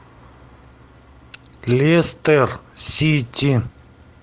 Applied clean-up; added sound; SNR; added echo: none; none; none; none.